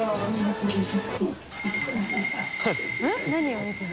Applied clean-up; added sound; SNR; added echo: none; none; none; none.